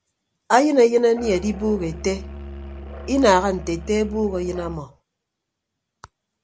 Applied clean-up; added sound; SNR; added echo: none; Musical instrument; 13 dB; none.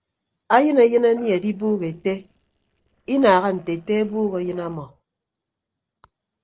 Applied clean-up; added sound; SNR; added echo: neural separator model SepFormer DNS4.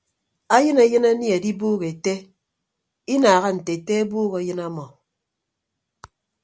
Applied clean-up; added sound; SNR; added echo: none; none; none; none.